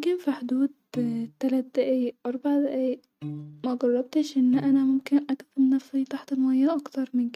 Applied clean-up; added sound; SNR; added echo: neural mask model RNNoise.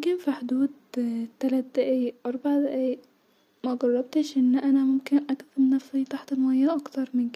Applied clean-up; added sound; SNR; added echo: none; none; none; none.